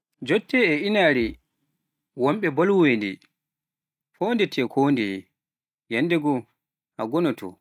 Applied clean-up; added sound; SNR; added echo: neural mask model RNNoise.